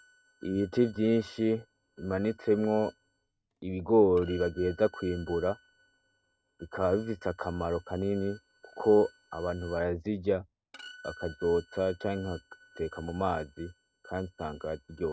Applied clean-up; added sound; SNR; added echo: neural mask model RNNoise.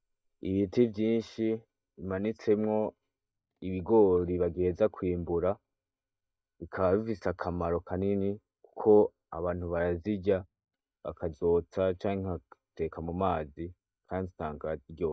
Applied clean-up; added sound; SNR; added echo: neural mask model DeepFilterNet 3.